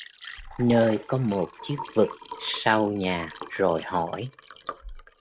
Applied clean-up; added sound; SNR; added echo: neural mask model RNNoise.